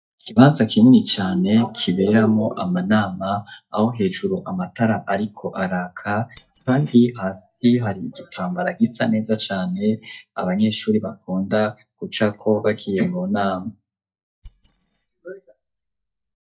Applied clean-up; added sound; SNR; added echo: neural mask model DeepFilterNet 3.